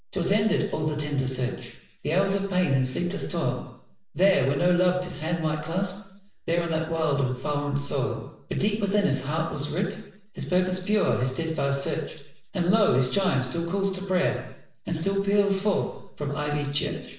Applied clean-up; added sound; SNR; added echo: none; none; none; reverberation time 0.7 s.